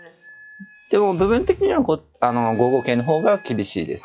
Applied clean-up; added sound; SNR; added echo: classical method log-MMSE.